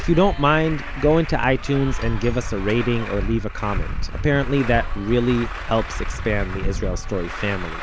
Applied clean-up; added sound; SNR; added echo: none; Truck; 4 dB; none.